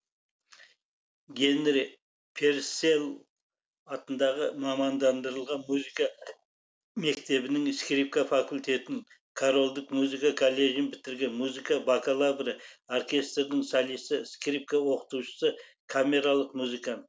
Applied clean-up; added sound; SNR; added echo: none; none; none; none.